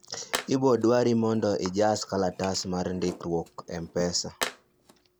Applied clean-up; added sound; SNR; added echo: none; Tools; 14 dB; none.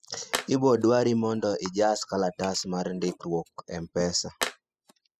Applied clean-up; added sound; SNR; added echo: classical method spectral subtraction.